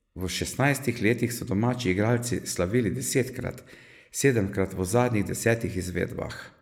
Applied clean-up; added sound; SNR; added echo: neural mask model Resemble Enhance denoiser.